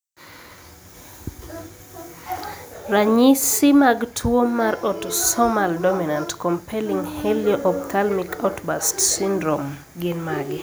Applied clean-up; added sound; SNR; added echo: none; none; none; none.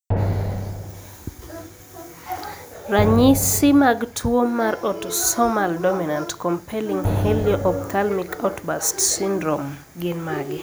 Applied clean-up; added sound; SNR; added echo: none; Drum; 4 dB; none.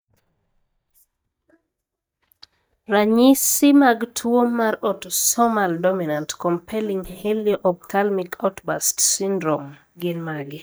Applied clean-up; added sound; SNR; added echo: neural mask model DeepFilterNet 3.